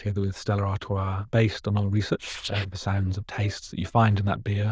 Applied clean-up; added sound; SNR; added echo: neural diffusion model UNIVERSE++.